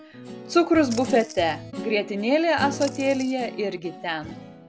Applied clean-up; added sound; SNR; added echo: none; Splash, splatter + Guitar; 12 dB; none.